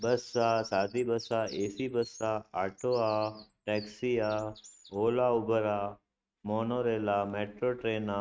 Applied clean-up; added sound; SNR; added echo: neural mask model RNNoise.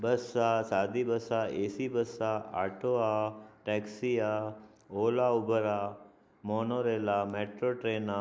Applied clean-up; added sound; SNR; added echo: none; none; none; none.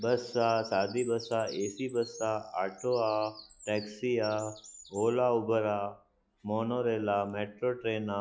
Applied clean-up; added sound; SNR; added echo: classical method log-MMSE.